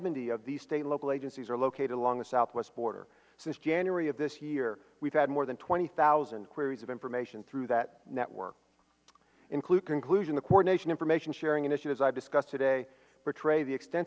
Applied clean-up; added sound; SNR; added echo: none; none; none; none.